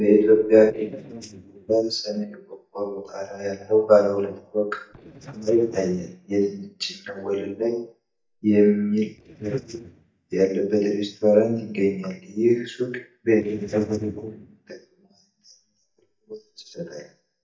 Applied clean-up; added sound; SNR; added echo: neural mask model DeepFilterNet 3.